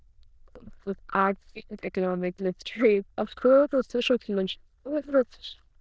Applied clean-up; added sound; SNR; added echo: neural diffusion model UNIVERSE++.